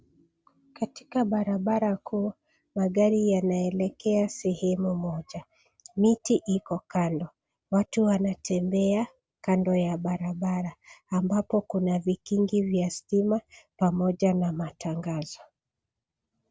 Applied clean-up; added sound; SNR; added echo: none; none; none; none.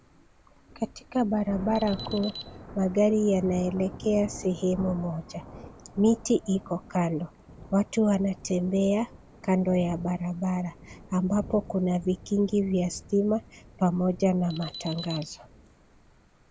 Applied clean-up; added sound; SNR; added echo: none; Thunder / Rain + Alarm; 16 dB; none.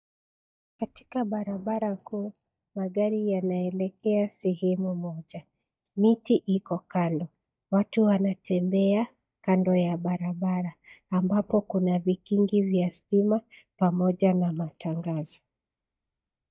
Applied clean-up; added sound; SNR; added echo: neural mask model DeepFilterNet 3.